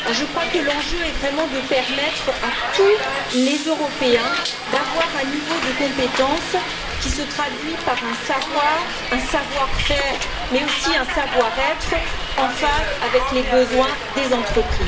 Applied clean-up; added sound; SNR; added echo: none; Hiss; 2 dB; reverberation time 0.6 s.